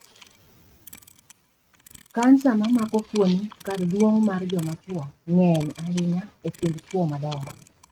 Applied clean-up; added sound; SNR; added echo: neural mask model RNNoise.